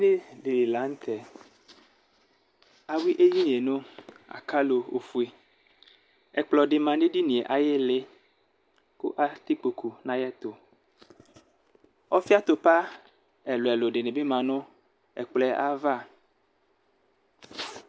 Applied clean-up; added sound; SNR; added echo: none; none; none; none.